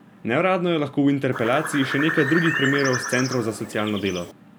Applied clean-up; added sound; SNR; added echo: none; Bird; 5 dB; none.